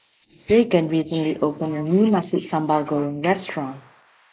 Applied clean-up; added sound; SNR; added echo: neural mask model Resemble Enhance denoiser.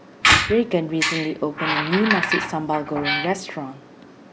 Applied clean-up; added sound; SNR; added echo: none; Squeak; -2 dB; none.